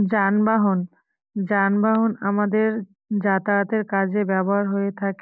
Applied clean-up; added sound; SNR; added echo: none; none; none; none.